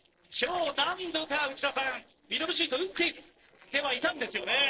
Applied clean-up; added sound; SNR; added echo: neural separator model SepFormer DNS4.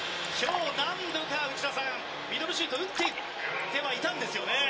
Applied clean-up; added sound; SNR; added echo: none; Fill (with liquid); 11 dB; reverberation time 0.2 s.